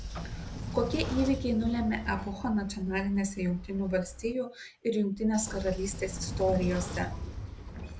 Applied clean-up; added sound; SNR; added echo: none; Sliding door / Train; 7 dB; none.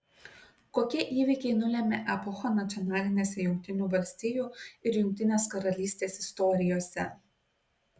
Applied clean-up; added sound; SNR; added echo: none; none; none; none.